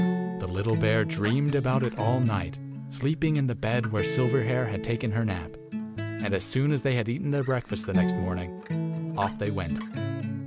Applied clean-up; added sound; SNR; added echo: none; Acoustic guitar; 4 dB; none.